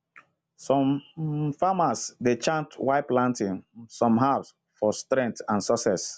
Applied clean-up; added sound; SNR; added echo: none; none; none; none.